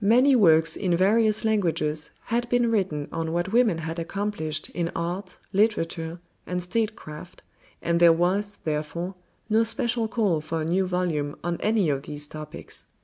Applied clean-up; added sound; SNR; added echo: none; none; none; none.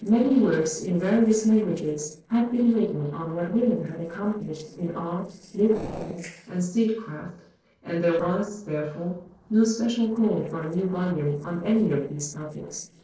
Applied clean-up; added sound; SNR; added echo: neural separator model SepFormer DNS4.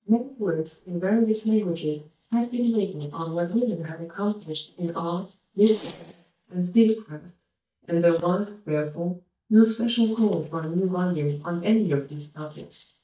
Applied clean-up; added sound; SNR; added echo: neural mask model DeepFilterNet 3.